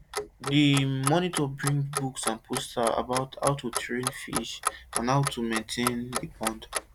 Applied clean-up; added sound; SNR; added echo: none; Clock; 7 dB; none.